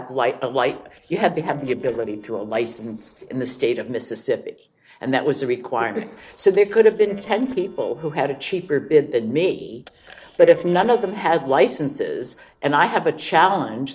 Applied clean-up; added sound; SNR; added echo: neural separator model SepFormer DNS4.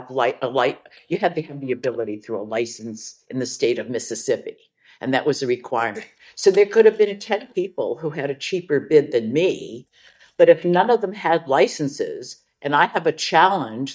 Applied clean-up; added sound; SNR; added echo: neural mask model DeepFilterNet 3.